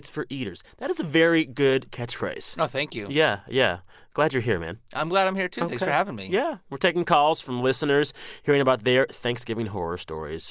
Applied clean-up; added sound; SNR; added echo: none; none; none; none.